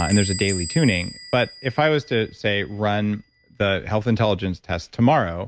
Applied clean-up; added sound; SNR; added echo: none; Door / Bell; 15 dB; none.